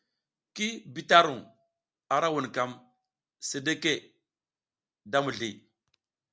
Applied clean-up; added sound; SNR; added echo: none; none; none; none.